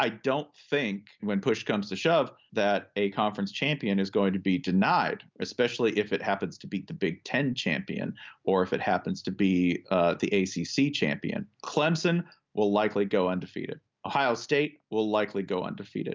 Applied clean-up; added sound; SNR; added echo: none; none; none; none.